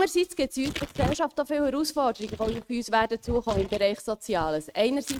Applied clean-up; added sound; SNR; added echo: neural mask model RNNoise.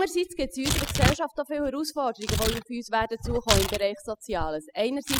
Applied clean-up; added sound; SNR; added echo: classical method spectral subtraction.